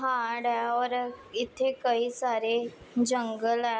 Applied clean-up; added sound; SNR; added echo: none; none; none; none.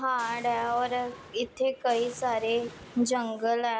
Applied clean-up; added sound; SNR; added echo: none; Boom; 19 dB; none.